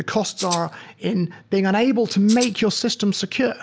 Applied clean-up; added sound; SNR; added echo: none; Rattle (instrument); 10 dB; none.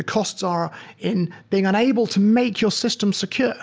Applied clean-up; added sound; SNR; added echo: none; none; none; none.